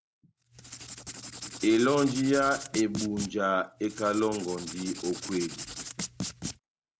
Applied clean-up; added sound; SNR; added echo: none; Writing; 10 dB; none.